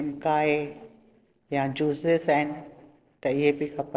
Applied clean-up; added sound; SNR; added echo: neural separator model SepFormer DNS4.